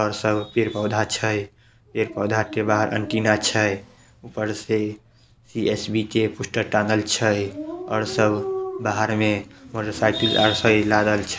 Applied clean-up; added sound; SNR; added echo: none; Dog; 14 dB; none.